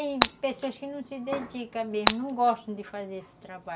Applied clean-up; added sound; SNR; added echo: none; Shatter; 3 dB; none.